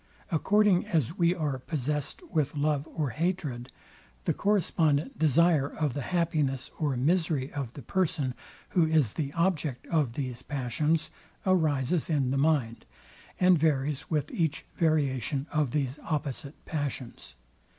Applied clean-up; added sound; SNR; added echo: none; none; none; none.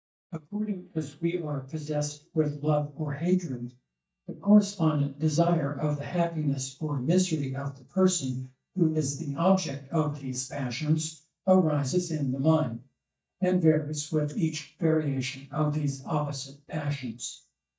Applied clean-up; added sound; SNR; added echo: neural mask model DeepFilterNet 3.